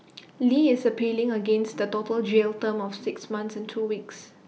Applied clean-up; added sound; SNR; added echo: none; none; none; none.